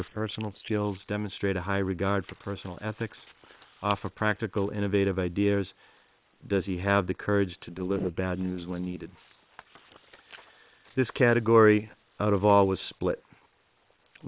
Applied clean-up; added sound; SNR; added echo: neural separator model SepFormer WHAM!.